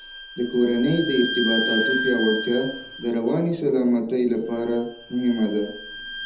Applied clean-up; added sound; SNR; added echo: none; Bowed string instrument; 7 dB; reverberation time 0.9 s.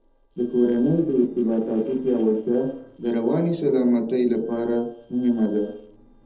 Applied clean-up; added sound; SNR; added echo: neural separator model SepFormer DNS4.